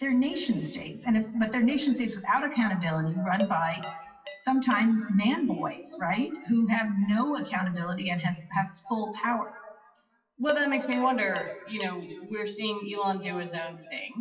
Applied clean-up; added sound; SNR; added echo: classical method WPE with log-MMSE.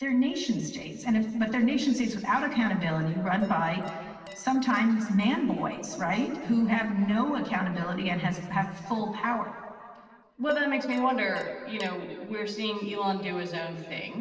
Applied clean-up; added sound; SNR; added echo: neural separator model SepFormer DNS4.